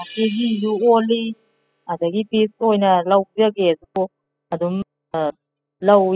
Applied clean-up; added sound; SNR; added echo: classical method spectral subtraction.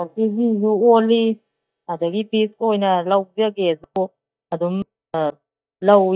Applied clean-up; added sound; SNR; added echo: neural mask model DeepFilterNet 3.